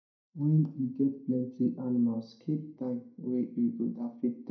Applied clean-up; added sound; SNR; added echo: none; none; none; reverberation time 0.4 s.